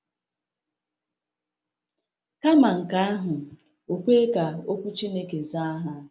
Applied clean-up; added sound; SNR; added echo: none; none; none; none.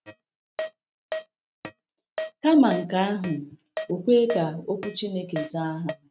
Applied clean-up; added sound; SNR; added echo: neural mask model RNNoise.